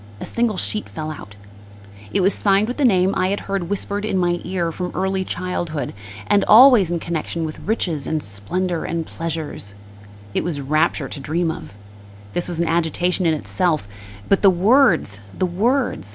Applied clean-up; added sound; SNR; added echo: none; Mechanical fan; 18 dB; none.